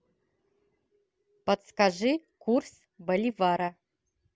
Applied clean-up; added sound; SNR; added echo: none; none; none; none.